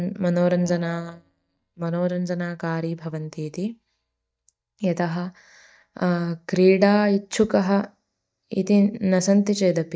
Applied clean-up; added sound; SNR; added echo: neural mask model DeepFilterNet 3.